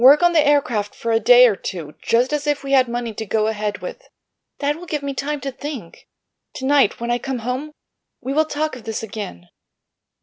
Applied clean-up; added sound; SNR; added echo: none; none; none; none.